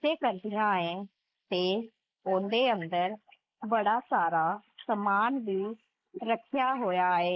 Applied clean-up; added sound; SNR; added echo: neural mask model Resemble Enhance denoiser.